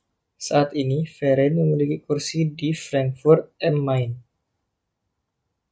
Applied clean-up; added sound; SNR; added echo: none; none; none; none.